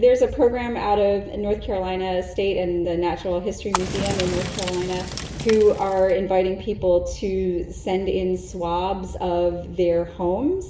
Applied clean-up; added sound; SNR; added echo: none; Fire; 7 dB; reverberation time 0.6 s.